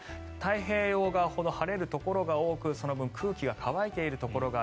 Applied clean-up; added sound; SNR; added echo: none; none; none; none.